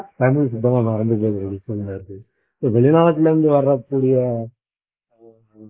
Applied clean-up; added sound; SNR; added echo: neural mask model Resemble Enhance denoiser.